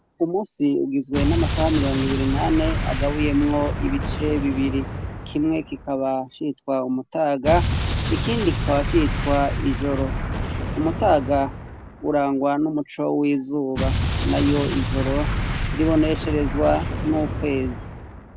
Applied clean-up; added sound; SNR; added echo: none; Explosion; 3 dB; none.